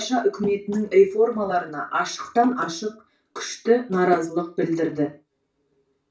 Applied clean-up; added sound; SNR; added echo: none; none; none; reverberation time 0.3 s.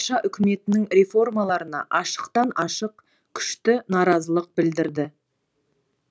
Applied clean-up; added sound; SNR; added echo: none; none; none; none.